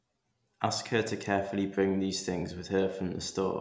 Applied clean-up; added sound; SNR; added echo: none; none; none; none.